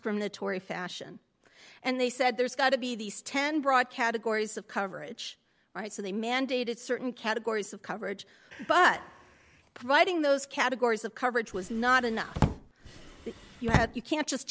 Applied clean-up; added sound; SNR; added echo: none; Drawer open or close; 3 dB; none.